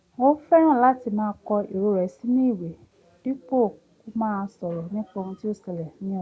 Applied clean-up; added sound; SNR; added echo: none; none; none; none.